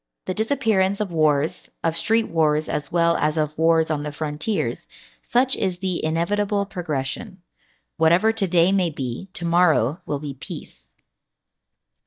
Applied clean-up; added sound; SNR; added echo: neural mask model DeepFilterNet 3.